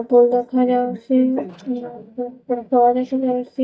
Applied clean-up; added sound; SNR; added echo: neural mask model DeepFilterNet 3.